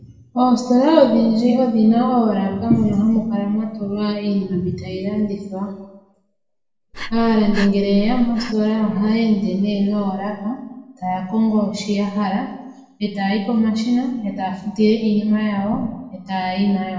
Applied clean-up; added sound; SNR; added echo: none; Breathing; 7 dB; reverberation time 0.8 s.